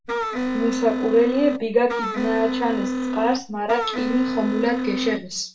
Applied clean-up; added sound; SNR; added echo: none; Wind instrument, woodwind instrument; 2 dB; reverberation time 0.2 s.